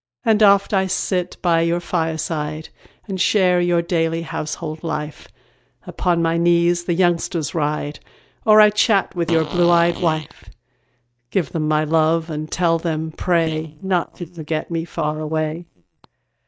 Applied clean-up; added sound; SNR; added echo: neural mask model DeepFilterNet 3.